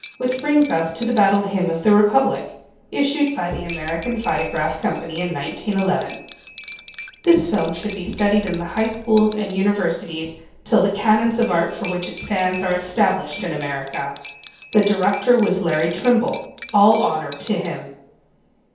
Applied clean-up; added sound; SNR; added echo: none; Cutlery, silverware; 20 dB; reverberation time 0.7 s.